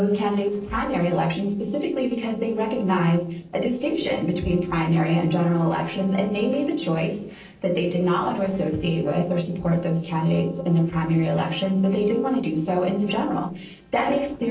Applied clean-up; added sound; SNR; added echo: neural separator model SepFormer DNS4.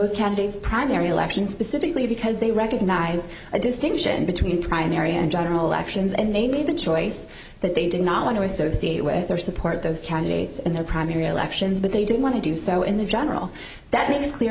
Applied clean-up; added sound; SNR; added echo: none; none; none; none.